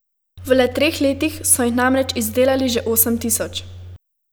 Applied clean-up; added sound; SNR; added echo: none; none; none; none.